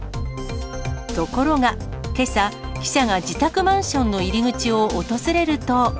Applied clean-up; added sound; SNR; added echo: none; none; none; none.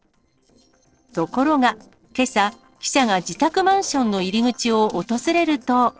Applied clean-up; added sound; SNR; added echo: neural separator model SepFormer DNS4.